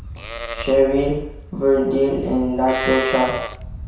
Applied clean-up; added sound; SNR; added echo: none; Livestock, farm animals, working animals; 9 dB; reverberation time 0.7 s.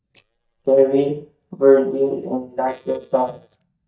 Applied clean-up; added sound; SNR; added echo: neural mask model DeepFilterNet 3.